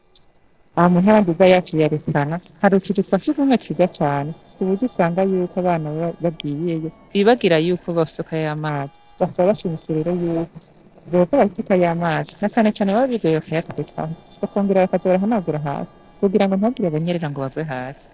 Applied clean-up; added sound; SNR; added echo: neural separator model SepFormer DNS4.